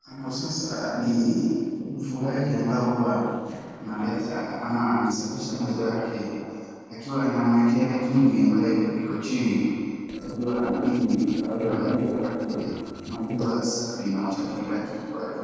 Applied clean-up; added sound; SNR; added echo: neural separator model SepFormer DNS4.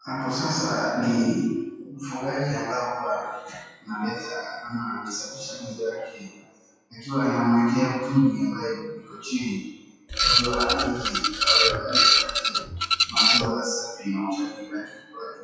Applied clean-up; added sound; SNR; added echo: classical method WPE with log-MMSE.